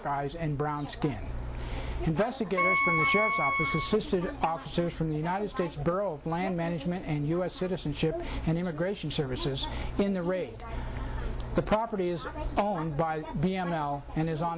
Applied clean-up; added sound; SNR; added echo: none; Wind instrument, woodwind instrument; 0 dB; none.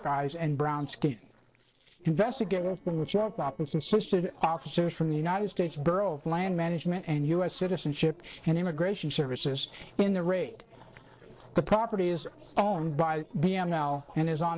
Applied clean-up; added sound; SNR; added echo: neural separator model SepFormer DNS4.